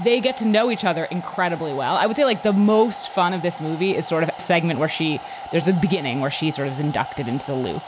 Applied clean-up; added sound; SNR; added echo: none; Domestic sounds, home sounds; 14 dB; none.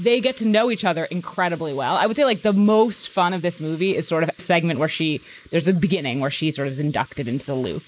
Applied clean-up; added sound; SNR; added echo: neural mask model Resemble Enhance denoiser.